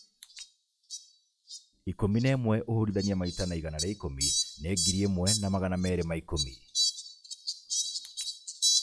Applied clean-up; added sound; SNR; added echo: classical method log-MMSE.